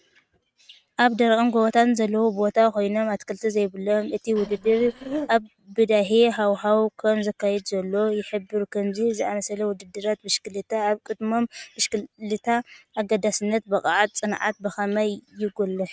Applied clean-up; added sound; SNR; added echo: neural mask model RNNoise.